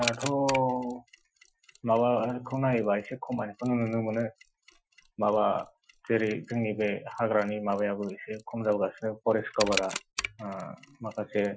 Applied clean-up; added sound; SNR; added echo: classical method Wiener filter.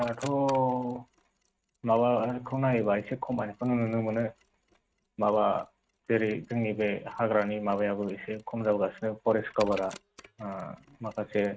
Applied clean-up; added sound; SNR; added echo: neural mask model RNNoise.